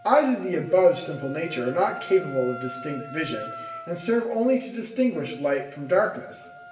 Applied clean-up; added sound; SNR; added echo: none; Wind instrument, woodwind instrument; 16 dB; reverberation time 0.8 s.